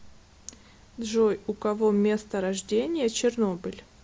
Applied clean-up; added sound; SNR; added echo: none; none; none; none.